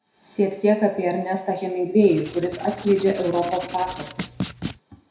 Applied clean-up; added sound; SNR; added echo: none; Writing; 12 dB; reverberation time 0.6 s.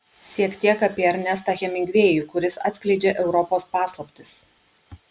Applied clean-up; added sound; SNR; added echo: none; none; none; none.